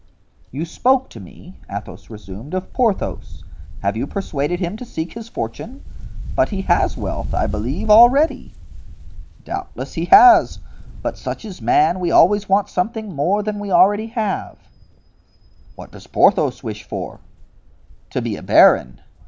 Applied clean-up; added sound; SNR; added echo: none; Wind; 11 dB; none.